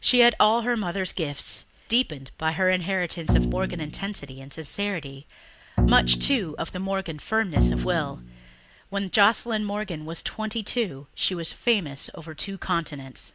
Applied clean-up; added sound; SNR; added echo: none; Bowed string instrument; 1 dB; none.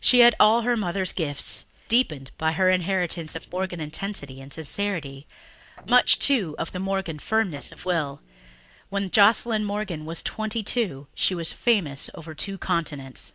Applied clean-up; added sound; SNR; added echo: neural separator model SepFormer DNS4.